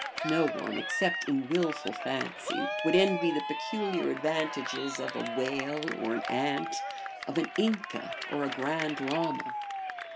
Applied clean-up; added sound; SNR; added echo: none; Cheering; 5 dB; none.